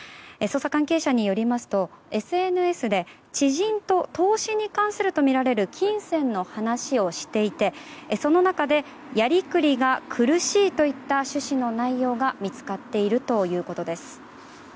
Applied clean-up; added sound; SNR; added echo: none; none; none; none.